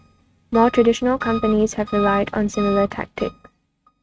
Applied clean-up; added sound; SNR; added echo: neural mask model RNNoise.